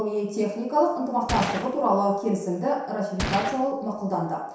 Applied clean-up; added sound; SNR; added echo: none; Gunshot, gunfire; 8 dB; reverberation time 0.7 s.